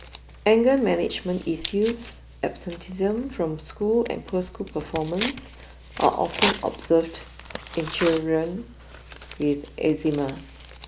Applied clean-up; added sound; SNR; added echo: none; Tearing; 11 dB; none.